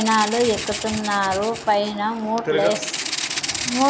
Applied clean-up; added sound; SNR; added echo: none; Rattle (instrument); 8 dB; none.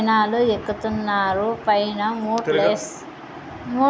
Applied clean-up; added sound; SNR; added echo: none; none; none; none.